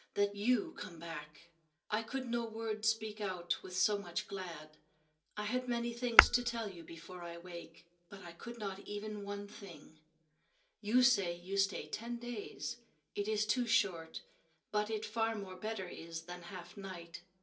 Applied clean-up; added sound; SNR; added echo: none; Tap / Hammer; -4 dB; reverberation time 0.3 s.